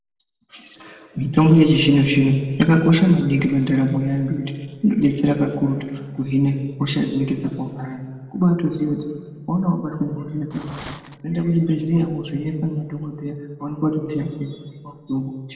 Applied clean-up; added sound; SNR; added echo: neural separator model SepFormer DNS4.